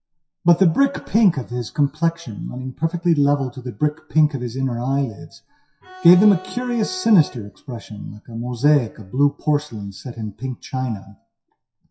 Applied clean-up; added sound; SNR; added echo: classical method WPE with log-MMSE.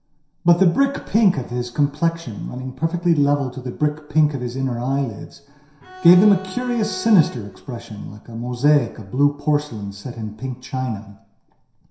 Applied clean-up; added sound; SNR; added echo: none; Bowed string instrument; 15 dB; reverberation time 0.7 s.